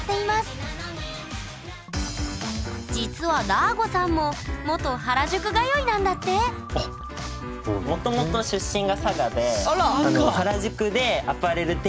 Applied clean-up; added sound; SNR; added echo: none; Liquid; 17 dB; none.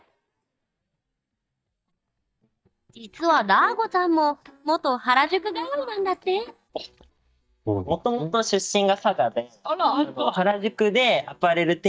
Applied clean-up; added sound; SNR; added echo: neural mask model DeepFilterNet 3.